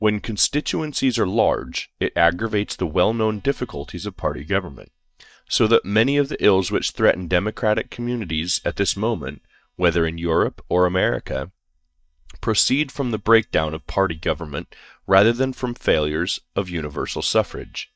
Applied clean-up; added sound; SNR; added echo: neural mask model DeepFilterNet 3.